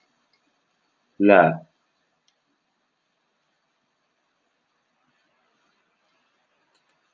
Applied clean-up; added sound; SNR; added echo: none; none; none; none.